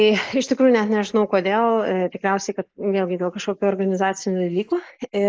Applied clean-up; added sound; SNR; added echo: neural mask model Resemble Enhance denoiser.